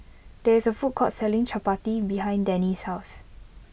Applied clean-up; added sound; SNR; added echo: none; none; none; none.